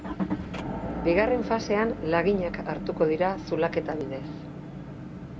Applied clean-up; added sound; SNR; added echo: none; Motor vehicle (road) / Engine; 6 dB; none.